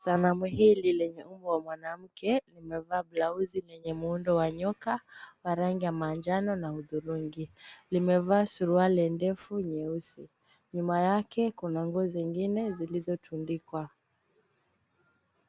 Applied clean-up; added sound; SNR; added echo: none; none; none; none.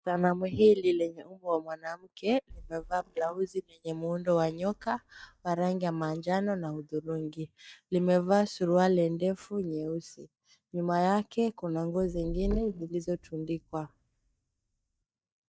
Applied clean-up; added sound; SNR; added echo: neural mask model DeepFilterNet 3.